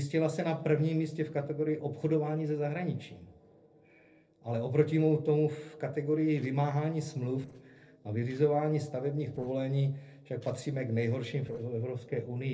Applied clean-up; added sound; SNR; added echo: neural separator model SepFormer DNS4.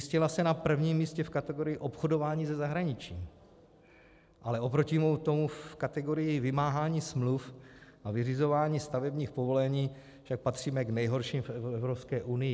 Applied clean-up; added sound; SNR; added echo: none; none; none; none.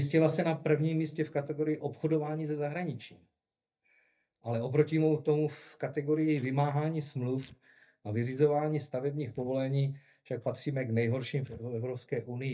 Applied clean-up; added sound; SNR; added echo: neural mask model DeepFilterNet 3.